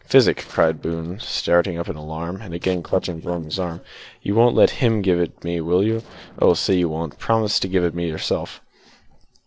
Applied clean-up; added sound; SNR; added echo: neural separator model SepFormer DNS4.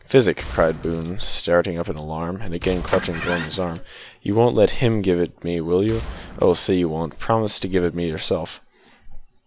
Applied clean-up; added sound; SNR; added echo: none; Engine starting + Gunshot, gunfire; 12 dB; none.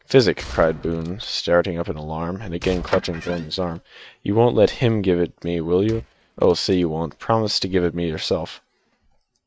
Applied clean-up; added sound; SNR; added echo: neural mask model RNNoise.